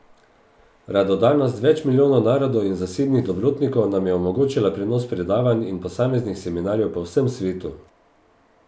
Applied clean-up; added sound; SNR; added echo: none; none; none; none.